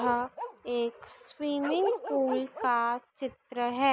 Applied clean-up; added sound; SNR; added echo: none; Bark; 9 dB; none.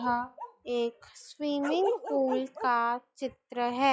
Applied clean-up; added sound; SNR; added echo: classical method log-MMSE.